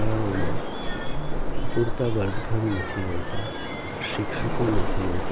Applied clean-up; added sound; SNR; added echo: none; Waves, surf; -4 dB; none.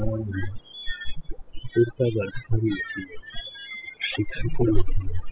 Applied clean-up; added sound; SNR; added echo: classical method spectral subtraction.